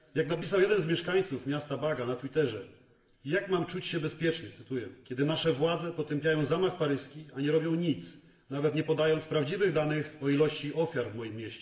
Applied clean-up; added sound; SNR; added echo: none; none; none; reverberation time 0.7 s.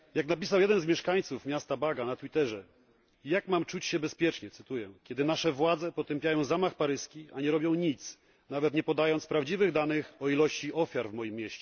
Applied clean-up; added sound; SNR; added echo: none; none; none; none.